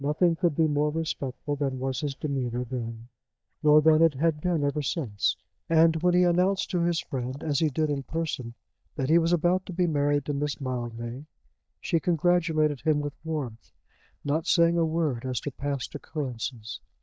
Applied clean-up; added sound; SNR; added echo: neural mask model DeepFilterNet 3.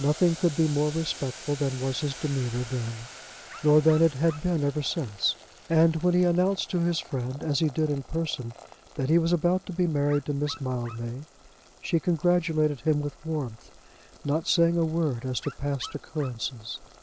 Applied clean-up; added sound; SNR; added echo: none; Boiling + Dog; 19 dB; none.